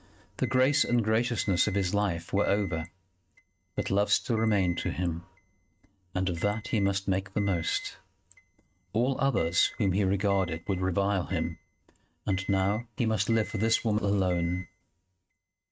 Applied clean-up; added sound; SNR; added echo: neural mask model RNNoise.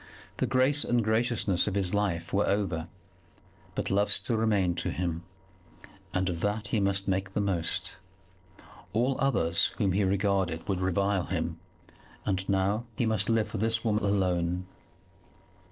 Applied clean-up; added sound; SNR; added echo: neural separator model SepFormer DNS4.